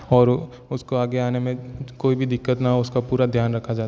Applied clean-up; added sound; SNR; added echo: none; none; none; none.